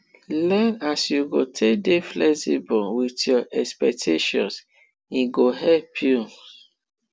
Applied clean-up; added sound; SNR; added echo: none; none; none; none.